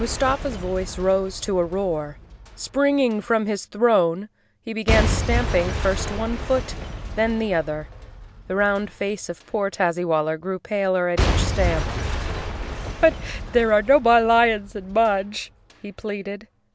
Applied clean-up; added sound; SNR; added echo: none; Shatter / Crushing / Boom; 6 dB; none.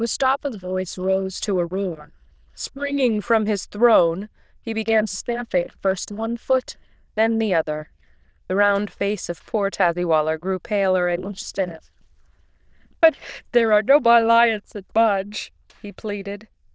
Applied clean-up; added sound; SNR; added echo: neural diffusion model UNIVERSE++.